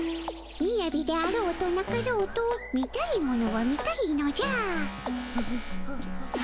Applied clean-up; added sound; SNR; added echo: none; Tools; 13 dB; none.